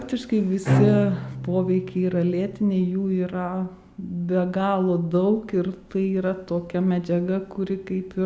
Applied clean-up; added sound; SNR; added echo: none; Bowed string instrument; 4 dB; none.